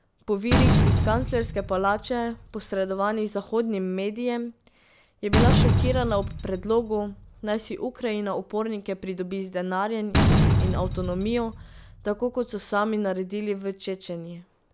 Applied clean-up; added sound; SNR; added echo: none; Slam; -1 dB; none.